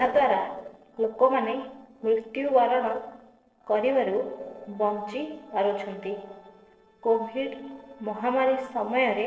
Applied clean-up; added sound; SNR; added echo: neural separator model SepFormer DNS4.